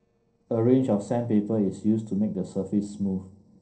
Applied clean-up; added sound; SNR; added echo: neural separator model SepFormer DNS4.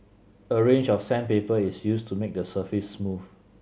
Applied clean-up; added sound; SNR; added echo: none; none; none; none.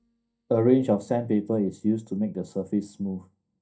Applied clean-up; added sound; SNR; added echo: neural mask model DeepFilterNet 3.